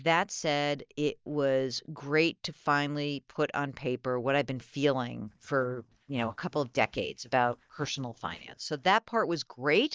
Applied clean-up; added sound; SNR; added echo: neural mask model DeepFilterNet 3.